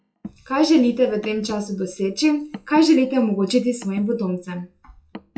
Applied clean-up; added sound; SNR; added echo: classical method WPE with log-MMSE.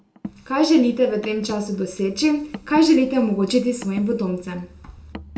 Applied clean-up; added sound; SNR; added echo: none; Car; 19 dB; reverberation time 0.4 s.